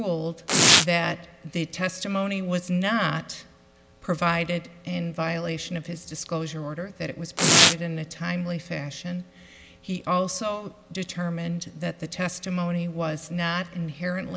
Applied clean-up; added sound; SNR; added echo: none; Domestic sounds, home sounds; -3 dB; none.